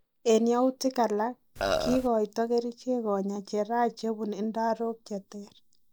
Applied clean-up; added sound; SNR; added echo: neural mask model DeepFilterNet 3.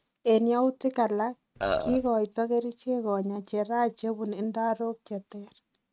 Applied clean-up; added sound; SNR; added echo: neural mask model RNNoise.